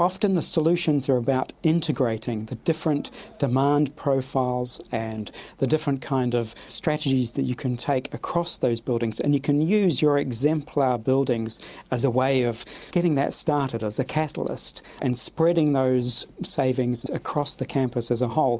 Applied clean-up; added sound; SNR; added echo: none; none; none; none.